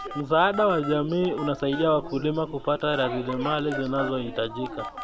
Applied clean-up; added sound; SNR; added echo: none; Telephone; 14 dB; none.